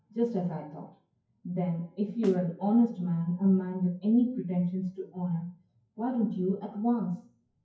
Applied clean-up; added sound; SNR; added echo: classical method WPE with log-MMSE.